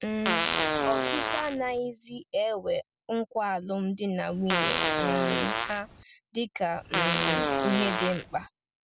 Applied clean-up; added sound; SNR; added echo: none; Fart; -2 dB; none.